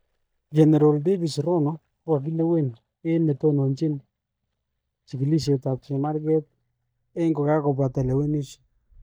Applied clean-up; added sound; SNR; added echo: neural mask model DeepFilterNet 3.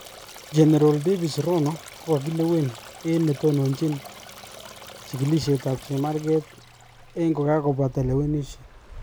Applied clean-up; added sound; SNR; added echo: none; Stream; 18 dB; none.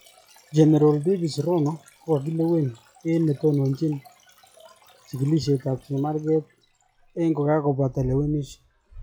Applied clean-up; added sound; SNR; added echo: classical method log-MMSE.